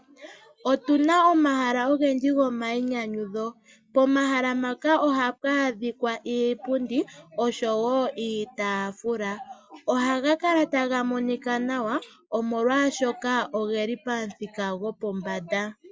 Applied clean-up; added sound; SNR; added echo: none; none; none; none.